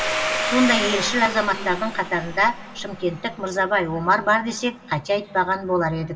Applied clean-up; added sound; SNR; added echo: none; Domestic sounds, home sounds; 7 dB; reverberation time 1.4 s.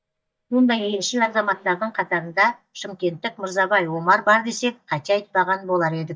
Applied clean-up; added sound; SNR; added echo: neural mask model DeepFilterNet 3.